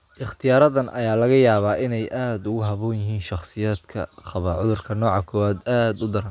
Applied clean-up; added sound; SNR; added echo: none; none; none; none.